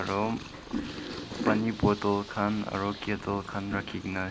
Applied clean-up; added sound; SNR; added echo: none; Purr; 13 dB; none.